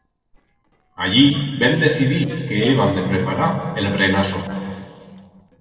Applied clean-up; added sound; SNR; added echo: neural separator model SepFormer DNS4.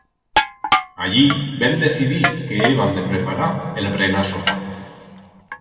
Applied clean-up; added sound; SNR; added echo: none; Crushing; 5 dB; reverberation time 2.3 s.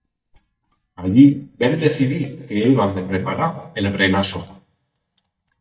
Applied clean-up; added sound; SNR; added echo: neural mask model DeepFilterNet 3.